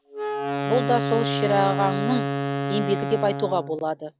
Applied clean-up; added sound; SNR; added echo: none; Wind instrument, woodwind instrument; 2 dB; none.